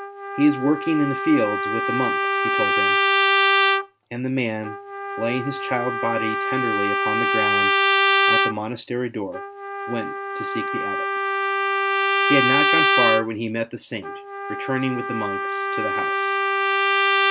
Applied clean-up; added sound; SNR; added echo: none; Trumpet; -5 dB; none.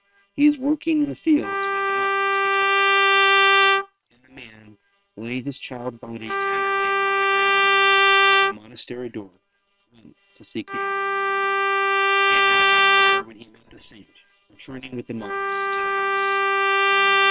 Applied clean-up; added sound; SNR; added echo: neural separator model SepFormer WHAM!.